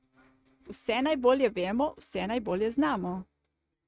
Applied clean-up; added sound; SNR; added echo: neural mask model RNNoise.